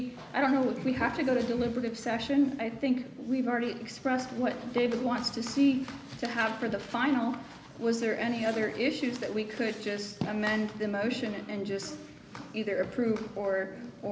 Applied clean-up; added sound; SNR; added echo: none; none; none; none.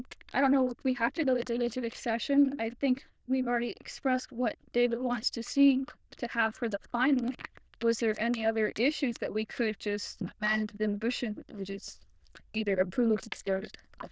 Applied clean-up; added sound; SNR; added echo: neural diffusion model UNIVERSE++.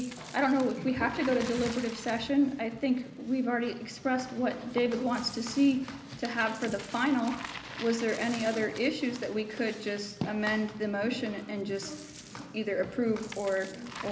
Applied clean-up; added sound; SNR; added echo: none; Bicycle + Coin (dropping); 17 dB; none.